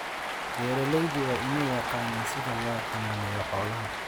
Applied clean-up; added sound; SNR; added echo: none; Cheering; 1 dB; none.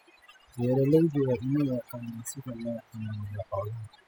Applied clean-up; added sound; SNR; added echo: classical method spectral subtraction.